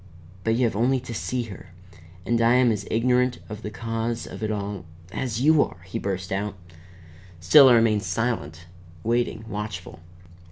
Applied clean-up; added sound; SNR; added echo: none; none; none; none.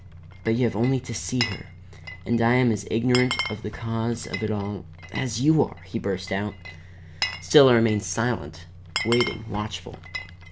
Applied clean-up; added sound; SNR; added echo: none; Glass; 11 dB; none.